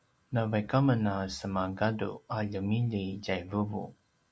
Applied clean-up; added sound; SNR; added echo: none; none; none; none.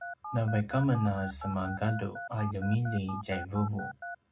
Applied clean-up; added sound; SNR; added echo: none; Telephone; 10 dB; reverberation time 0.2 s.